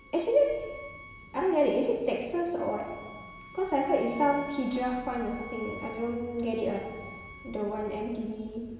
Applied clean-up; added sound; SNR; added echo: none; Bowed string instrument; 18 dB; reverberation time 1.2 s.